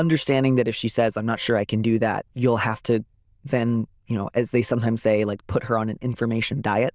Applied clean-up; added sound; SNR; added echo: neural diffusion model UNIVERSE++.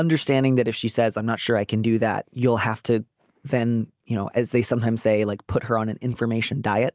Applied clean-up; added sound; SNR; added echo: none; none; none; none.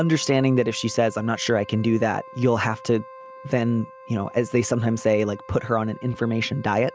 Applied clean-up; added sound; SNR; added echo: none; Wind instrument, woodwind instrument; 19 dB; none.